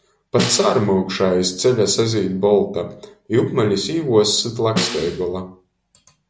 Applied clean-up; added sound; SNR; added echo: none; Snare drum; 8 dB; none.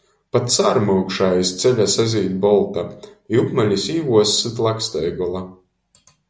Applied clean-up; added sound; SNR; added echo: none; none; none; none.